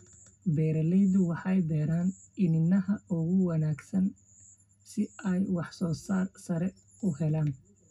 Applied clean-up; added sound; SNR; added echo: none; none; none; reverberation time 0.4 s.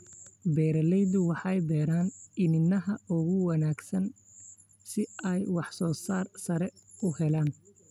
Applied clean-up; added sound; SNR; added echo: none; none; none; none.